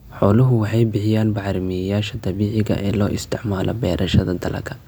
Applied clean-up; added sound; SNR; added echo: none; none; none; none.